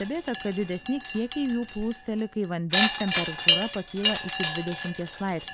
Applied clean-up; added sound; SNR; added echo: none; Wind chime; 1 dB; none.